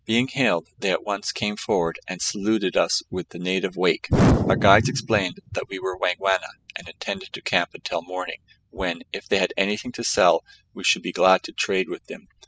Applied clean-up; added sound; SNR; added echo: classical method spectral subtraction.